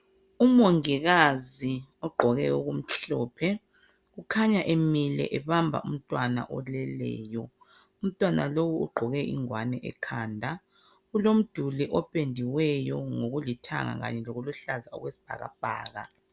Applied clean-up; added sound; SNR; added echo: none; none; none; none.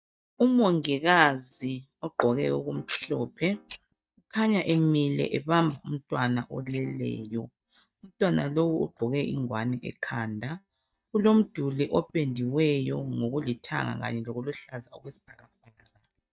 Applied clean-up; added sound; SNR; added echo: neural mask model DeepFilterNet 3.